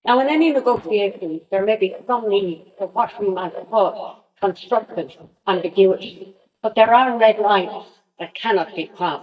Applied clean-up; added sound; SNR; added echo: neural mask model DeepFilterNet 3.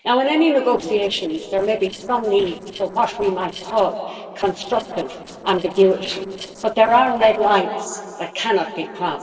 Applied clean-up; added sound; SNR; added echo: neural separator model SepFormer DNS4.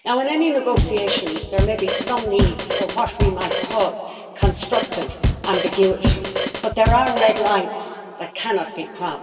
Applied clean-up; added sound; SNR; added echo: none; Drum kit; 0 dB; reverberation time 2.2 s.